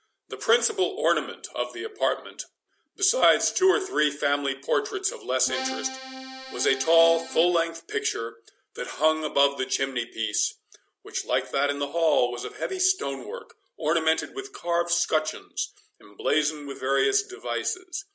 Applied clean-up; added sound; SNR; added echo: none; Accordion; 9 dB; none.